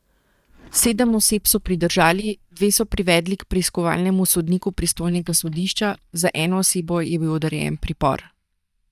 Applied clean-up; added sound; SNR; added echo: neural mask model DeepFilterNet 3.